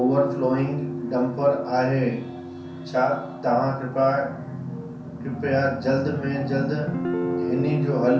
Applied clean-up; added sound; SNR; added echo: none; Guitar; 8 dB; reverberation time 0.6 s.